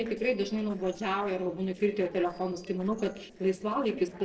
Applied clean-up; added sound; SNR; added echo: neural separator model SepFormer DNS4.